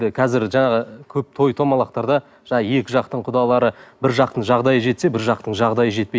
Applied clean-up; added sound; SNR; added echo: none; none; none; none.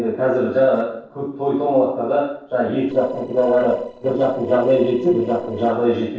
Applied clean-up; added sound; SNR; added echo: neural separator model SepFormer DNS4.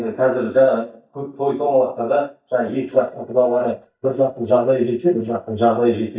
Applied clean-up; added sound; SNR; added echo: neural mask model DeepFilterNet 3.